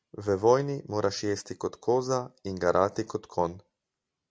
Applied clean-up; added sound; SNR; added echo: none; none; none; none.